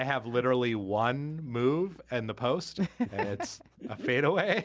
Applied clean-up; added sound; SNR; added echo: none; none; none; none.